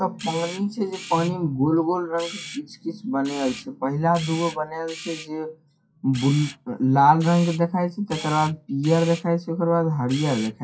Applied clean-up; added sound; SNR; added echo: classical method WPE with log-MMSE.